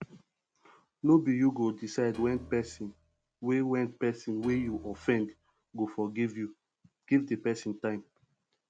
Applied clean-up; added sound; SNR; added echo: none; Piano; 19 dB; none.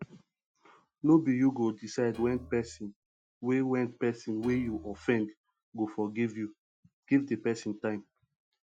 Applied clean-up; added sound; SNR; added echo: classical method Wiener filter.